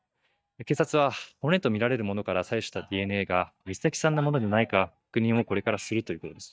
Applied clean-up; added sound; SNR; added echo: neural mask model DeepFilterNet 3.